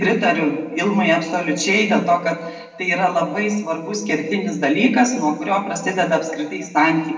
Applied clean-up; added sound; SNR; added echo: none; none; none; reverberation time 0.9 s.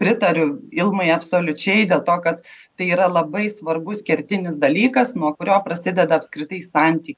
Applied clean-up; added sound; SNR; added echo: none; none; none; none.